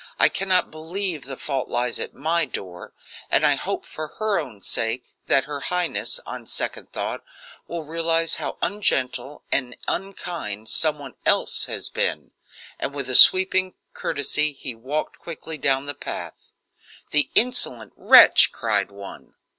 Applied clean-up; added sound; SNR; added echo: none; none; none; none.